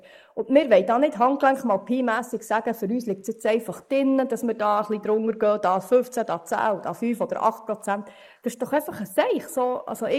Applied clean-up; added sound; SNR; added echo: neural mask model Resemble Enhance denoiser.